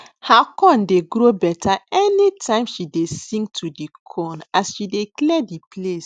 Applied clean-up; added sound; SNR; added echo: none; none; none; none.